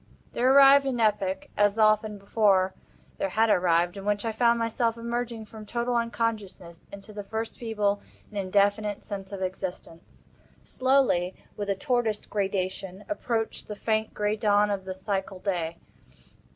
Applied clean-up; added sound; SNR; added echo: none; none; none; none.